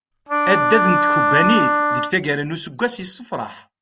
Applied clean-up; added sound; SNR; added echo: none; Wind instrument, woodwind instrument; -4 dB; none.